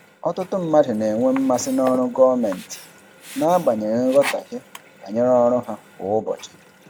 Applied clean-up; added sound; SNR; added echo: none; Sink (filling or washing); 17 dB; none.